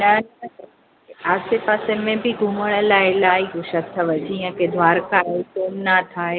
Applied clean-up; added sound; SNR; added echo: none; none; none; none.